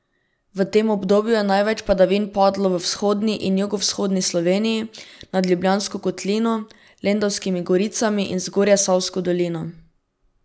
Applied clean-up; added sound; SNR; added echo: none; none; none; none.